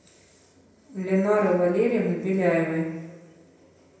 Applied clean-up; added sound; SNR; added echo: none; none; none; reverberation time 0.9 s.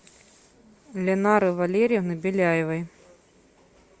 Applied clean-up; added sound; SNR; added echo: none; none; none; none.